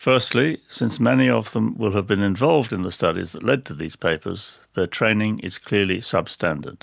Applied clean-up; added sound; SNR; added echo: none; none; none; none.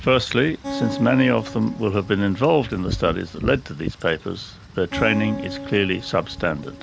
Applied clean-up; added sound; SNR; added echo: none; Wind / Rain + Acoustic guitar; 10 dB; none.